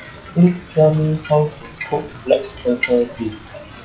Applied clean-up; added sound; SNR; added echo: classical method WPE with log-MMSE.